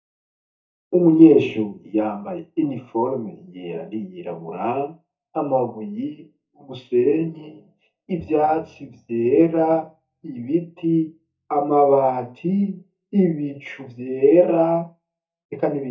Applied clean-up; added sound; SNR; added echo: neural mask model DeepFilterNet 3.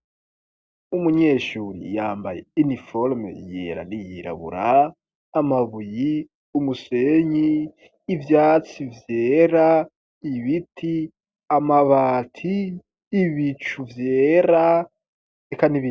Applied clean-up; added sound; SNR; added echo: none; none; none; none.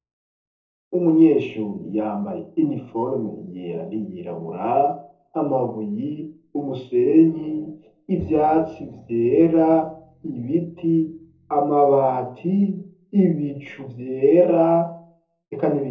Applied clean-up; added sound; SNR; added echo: neural separator model SepFormer DNS4.